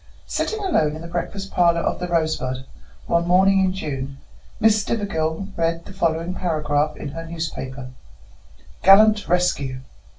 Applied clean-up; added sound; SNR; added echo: none; none; none; reverberation time 0.2 s.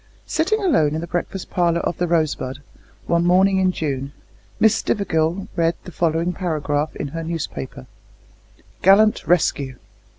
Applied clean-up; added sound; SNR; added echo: none; none; none; none.